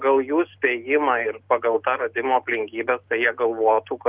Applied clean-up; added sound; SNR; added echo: none; none; none; none.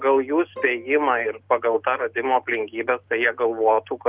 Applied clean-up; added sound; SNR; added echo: none; Bowed string instrument; 19 dB; none.